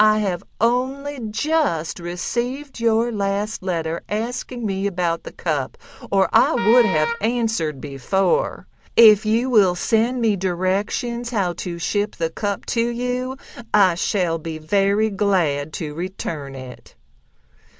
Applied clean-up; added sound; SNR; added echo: none; Wind instrument, woodwind instrument; 6 dB; none.